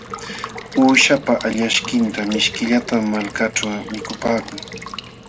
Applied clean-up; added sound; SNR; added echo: none; Water tap, faucet / Water / Liquid; 13 dB; none.